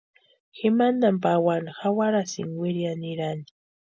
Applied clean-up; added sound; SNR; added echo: none; none; none; none.